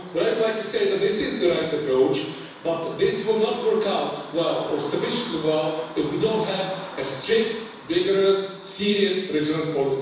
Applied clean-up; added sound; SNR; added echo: none; Bird vocalization, bird call, bird song; 18 dB; reverberation time 1.1 s.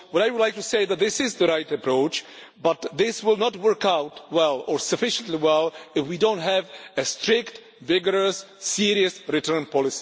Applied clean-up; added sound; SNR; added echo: none; none; none; none.